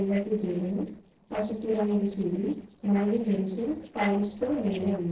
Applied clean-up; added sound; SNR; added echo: neural separator model SepFormer DNS4.